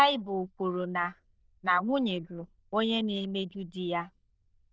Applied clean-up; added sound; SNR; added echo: neural diffusion model UNIVERSE++.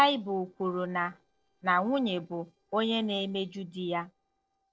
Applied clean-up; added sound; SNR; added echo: neural separator model SepFormer DNS4.